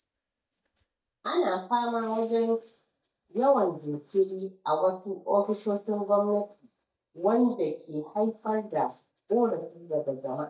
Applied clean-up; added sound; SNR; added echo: neural mask model DeepFilterNet 3.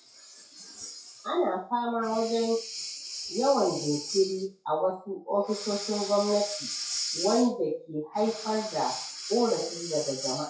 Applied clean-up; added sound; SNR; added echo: classical method WPE with log-MMSE.